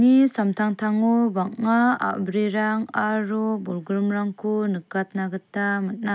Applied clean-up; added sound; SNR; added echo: none; none; none; none.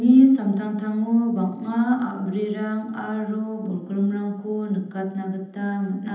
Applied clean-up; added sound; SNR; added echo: none; none; none; reverberation time 0.9 s.